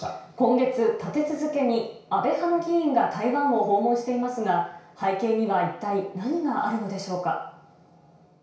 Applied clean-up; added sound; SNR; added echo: none; none; none; reverberation time 0.6 s.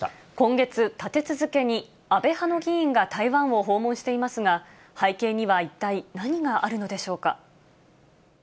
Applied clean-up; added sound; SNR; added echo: none; none; none; none.